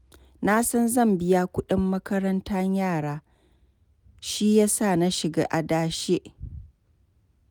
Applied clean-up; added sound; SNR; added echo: none; none; none; none.